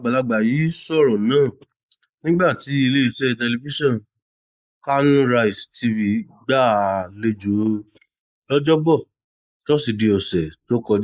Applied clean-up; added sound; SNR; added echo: neural mask model Resemble Enhance denoiser.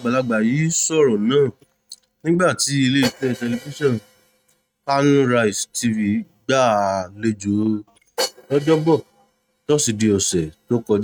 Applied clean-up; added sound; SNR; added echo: neural mask model RNNoise.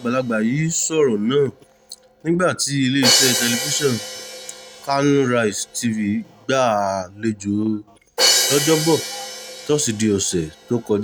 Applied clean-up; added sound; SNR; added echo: none; Crash cymbal; 5 dB; none.